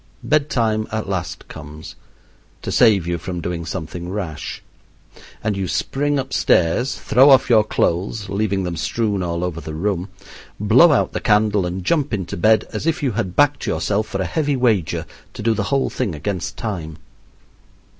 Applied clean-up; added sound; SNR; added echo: none; none; none; none.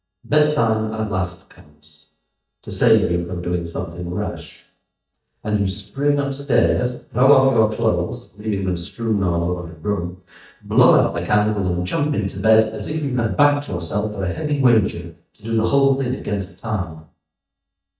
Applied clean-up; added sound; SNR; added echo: neural mask model DeepFilterNet 3.